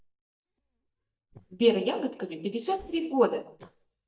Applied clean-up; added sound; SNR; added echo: neural mask model DeepFilterNet 3.